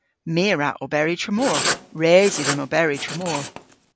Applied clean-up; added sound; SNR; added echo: none; Writing; 7 dB; none.